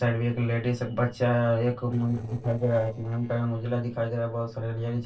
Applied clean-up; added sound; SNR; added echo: neural separator model SepFormer DNS4.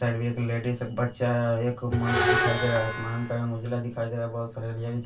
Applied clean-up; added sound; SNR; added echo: none; Screech; 1 dB; reverberation time 0.2 s.